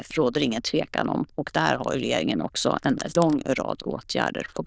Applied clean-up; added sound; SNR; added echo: neural diffusion model UNIVERSE++.